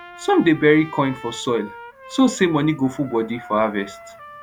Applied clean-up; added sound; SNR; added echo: none; Trumpet; 19 dB; none.